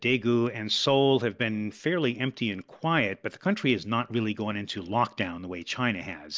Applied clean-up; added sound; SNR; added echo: none; none; none; none.